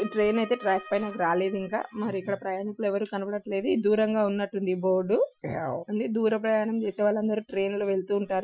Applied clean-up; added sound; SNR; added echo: classical method Wiener filter.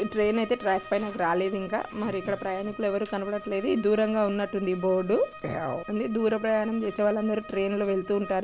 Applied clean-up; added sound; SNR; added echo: none; Bowed string instrument; 17 dB; none.